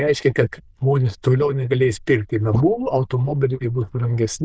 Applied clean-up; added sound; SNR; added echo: neural diffusion model UNIVERSE++.